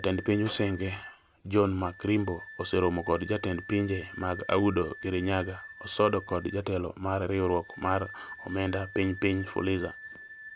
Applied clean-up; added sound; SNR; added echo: none; Wind instrument, woodwind instrument + Microwave oven; 16 dB; none.